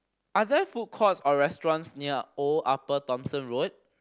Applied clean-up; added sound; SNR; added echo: none; none; none; none.